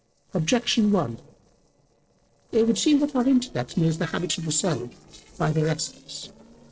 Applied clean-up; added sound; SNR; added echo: neural separator model SepFormer DNS4.